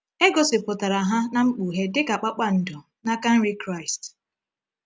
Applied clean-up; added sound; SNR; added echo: none; none; none; none.